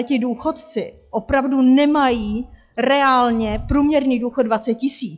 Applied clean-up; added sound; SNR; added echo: classical method log-MMSE.